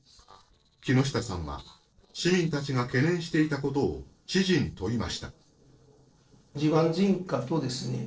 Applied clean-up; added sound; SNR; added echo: neural separator model SepFormer DNS4.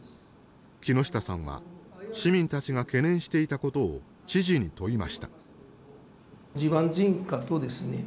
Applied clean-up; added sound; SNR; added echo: none; none; none; none.